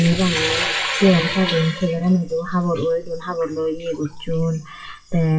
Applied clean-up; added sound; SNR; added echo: classical method WPE with log-MMSE.